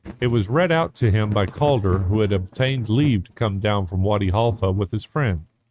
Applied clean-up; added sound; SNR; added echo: neural mask model RNNoise.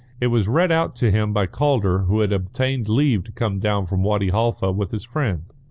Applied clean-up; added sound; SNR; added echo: none; none; none; none.